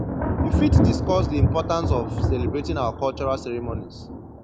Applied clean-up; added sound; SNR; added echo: none; Thunder; -4 dB; none.